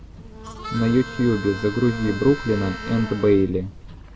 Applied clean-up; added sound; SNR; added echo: none; Harmonica + Buzz; 11 dB; none.